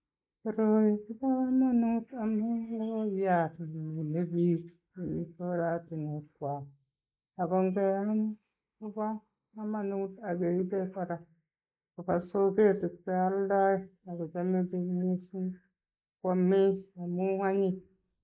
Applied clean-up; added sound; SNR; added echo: neural mask model Resemble Enhance denoiser.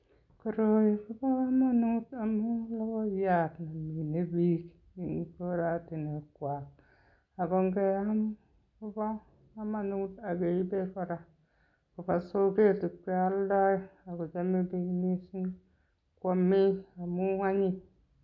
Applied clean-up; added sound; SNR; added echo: none; none; none; none.